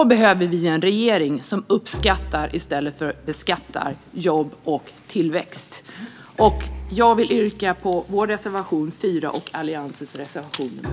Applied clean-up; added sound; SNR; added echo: none; Bowed string instrument; 15 dB; none.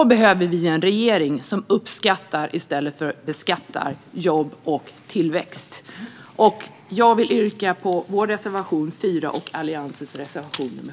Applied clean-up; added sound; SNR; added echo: none; none; none; none.